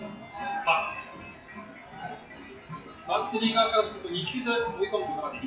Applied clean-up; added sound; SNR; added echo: classical method WPE with log-MMSE.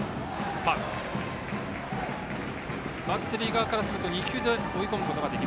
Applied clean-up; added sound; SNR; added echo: none; none; none; none.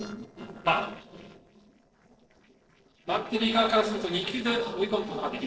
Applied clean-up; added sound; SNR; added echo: neural separator model SepFormer DNS4.